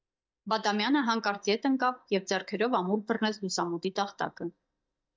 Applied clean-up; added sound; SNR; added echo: neural mask model DeepFilterNet 3.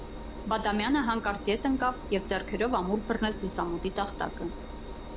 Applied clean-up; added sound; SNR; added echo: none; Engine; 9 dB; none.